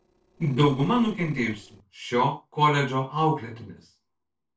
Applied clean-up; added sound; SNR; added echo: neural separator model SepFormer DNS4.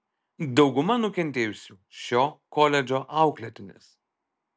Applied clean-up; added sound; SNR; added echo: none; none; none; none.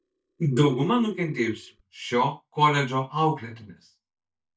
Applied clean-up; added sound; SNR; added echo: neural mask model DeepFilterNet 3.